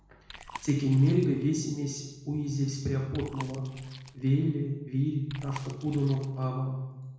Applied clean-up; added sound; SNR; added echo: none; Chewing, mastication; 17 dB; reverberation time 1.0 s.